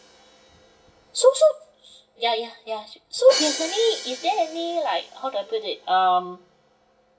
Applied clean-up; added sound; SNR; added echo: none; Crash cymbal; 13 dB; reverberation time 0.2 s.